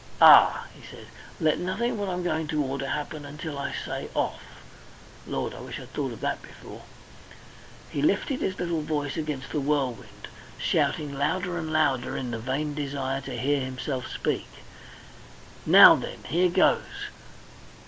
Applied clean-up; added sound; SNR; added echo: none; none; none; none.